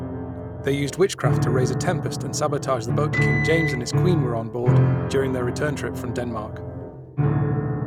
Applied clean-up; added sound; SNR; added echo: none; Microwave oven + Piano; -3 dB; none.